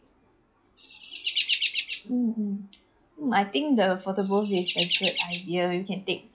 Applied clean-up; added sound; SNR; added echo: classical method log-MMSE.